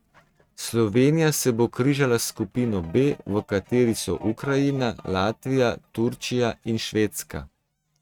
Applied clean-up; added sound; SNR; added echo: neural mask model RNNoise.